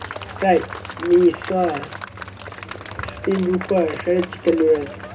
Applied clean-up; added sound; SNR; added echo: none; Applause / Crowd; 13 dB; reverberation time 0.2 s.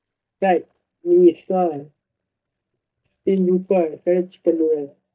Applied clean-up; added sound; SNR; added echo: neural mask model DeepFilterNet 3.